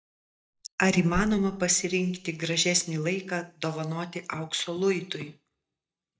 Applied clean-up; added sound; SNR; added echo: neural mask model DeepFilterNet 3.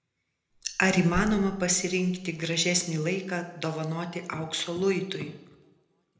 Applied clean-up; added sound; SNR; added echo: none; Slam; 13 dB; reverberation time 0.7 s.